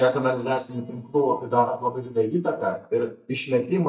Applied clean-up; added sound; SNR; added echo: neural mask model DeepFilterNet 3.